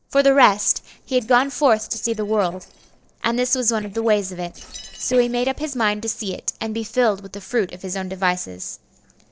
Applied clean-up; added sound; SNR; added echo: neural separator model SepFormer DNS4.